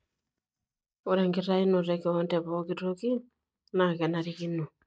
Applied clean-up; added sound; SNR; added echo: neural mask model DeepFilterNet 3.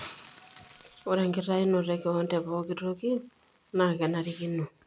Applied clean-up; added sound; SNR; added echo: none; Hiss + Wild animals; 15 dB; none.